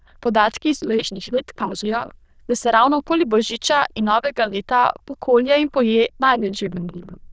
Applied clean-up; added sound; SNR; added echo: neural diffusion model UNIVERSE++.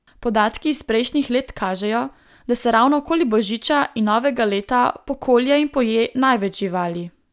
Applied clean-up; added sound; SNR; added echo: none; none; none; none.